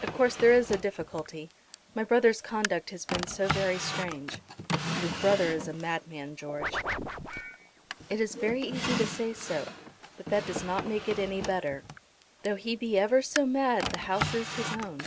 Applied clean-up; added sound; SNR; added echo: none; Drawer open or close + Scratching (performance technique); 7 dB; none.